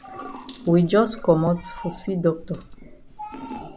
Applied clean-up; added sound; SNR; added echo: none; Drip / Sink (filling or washing) / Water tap, faucet; 17 dB; none.